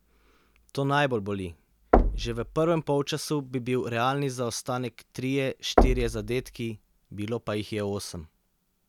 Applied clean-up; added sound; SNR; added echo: none; Knock; -1 dB; none.